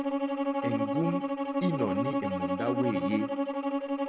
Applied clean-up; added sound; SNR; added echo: none; Bowed string instrument; -4 dB; none.